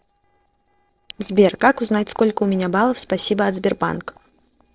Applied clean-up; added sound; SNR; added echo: neural separator model SepFormer DNS4.